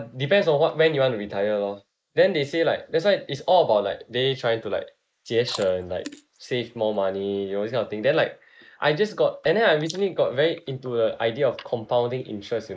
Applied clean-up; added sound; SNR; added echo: neural mask model Resemble Enhance denoiser.